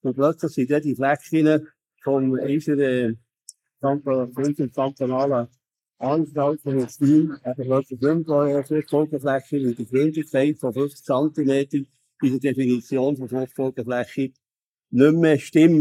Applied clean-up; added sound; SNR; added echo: neural mask model Resemble Enhance denoiser.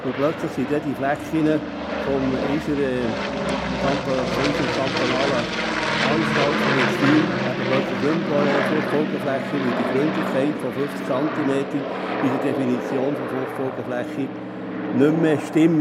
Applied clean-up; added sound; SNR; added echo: none; Aircraft; 1 dB; none.